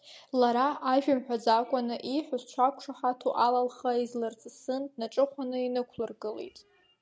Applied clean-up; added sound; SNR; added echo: none; none; none; none.